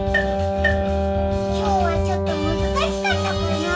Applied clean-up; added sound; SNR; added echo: none; Wind instrument, woodwind instrument; 1 dB; reverberation time 0.2 s.